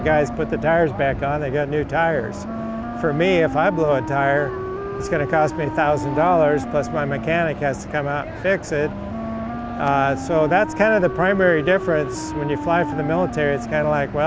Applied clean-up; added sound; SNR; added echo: none; Wind instrument, woodwind instrument; 9 dB; none.